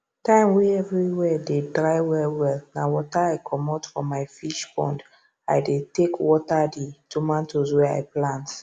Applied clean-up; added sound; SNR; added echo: none; none; none; none.